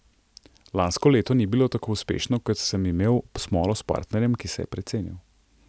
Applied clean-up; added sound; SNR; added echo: none; none; none; none.